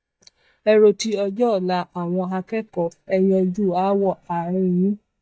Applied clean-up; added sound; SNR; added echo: neural mask model DeepFilterNet 3.